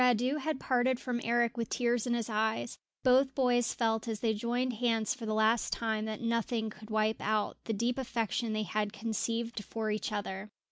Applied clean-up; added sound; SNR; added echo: none; none; none; none.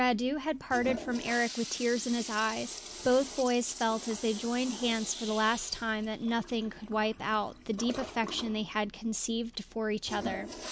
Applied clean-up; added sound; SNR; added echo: none; Toilet flush; 12 dB; none.